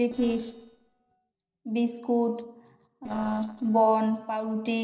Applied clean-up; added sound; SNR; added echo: neural separator model SepFormer DNS4.